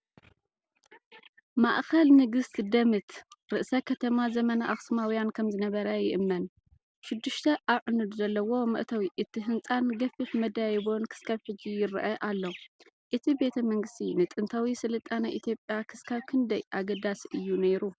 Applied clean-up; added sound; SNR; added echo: none; none; none; none.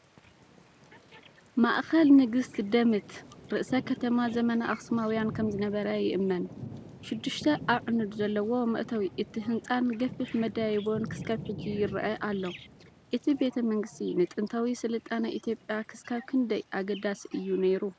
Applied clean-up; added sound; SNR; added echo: none; Thunder / Rain; 17 dB; none.